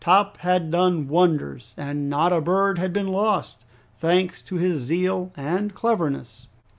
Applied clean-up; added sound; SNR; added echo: none; none; none; none.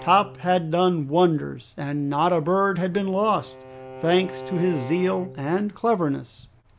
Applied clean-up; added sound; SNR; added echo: none; Bowed string instrument; 18 dB; none.